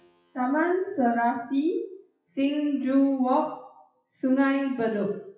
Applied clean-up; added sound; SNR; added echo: classical method WPE with log-MMSE.